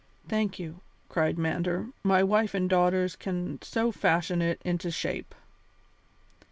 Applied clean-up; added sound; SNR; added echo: none; none; none; none.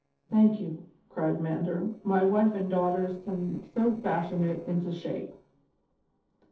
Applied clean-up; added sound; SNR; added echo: neural separator model SepFormer DNS4.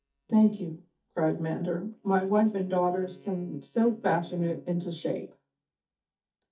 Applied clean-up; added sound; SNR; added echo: neural mask model DeepFilterNet 3.